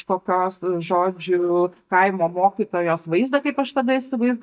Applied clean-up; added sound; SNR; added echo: neural mask model DeepFilterNet 3.